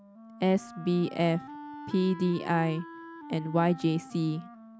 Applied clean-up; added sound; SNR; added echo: none; Wind instrument, woodwind instrument; 15 dB; none.